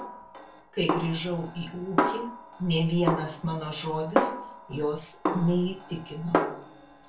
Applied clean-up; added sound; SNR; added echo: none; Snare drum; 1 dB; reverberation time 0.2 s.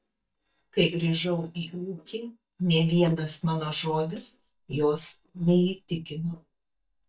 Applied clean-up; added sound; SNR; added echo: neural mask model DeepFilterNet 3.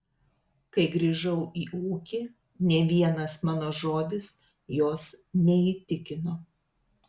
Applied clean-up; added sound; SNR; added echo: none; none; none; none.